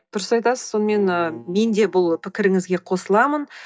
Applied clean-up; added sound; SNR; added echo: neural mask model DeepFilterNet 3.